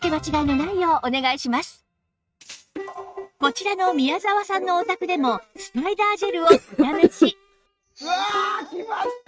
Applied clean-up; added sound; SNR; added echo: neural mask model RNNoise.